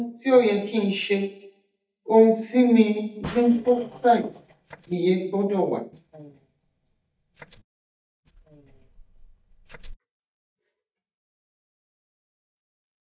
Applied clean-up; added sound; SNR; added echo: neural mask model DeepFilterNet 3.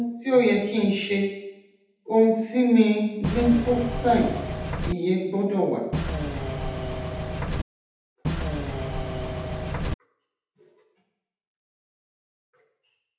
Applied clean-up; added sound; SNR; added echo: none; Engine / Mechanisms; 2 dB; reverberation time 0.8 s.